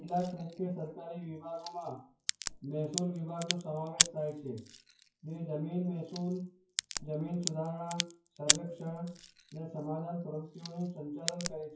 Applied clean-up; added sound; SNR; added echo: classical method WPE with log-MMSE.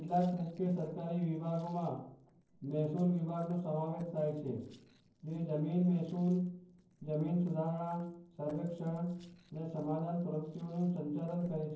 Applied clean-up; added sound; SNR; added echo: neural separator model SepFormer DNS4.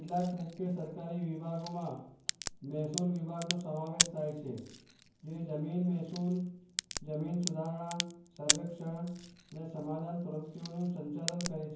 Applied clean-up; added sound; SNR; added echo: none; Crack; 3 dB; reverberation time 0.9 s.